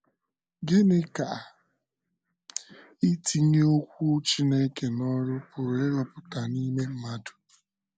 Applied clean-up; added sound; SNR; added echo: none; none; none; none.